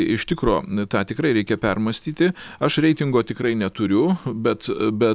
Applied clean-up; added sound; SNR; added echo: none; none; none; none.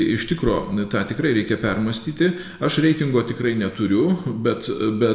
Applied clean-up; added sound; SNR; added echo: none; none; none; reverberation time 0.9 s.